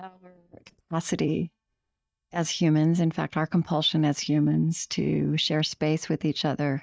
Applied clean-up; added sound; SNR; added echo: neural mask model DeepFilterNet 3.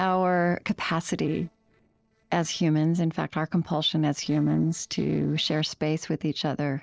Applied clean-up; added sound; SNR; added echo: neural separator model SepFormer DNS4.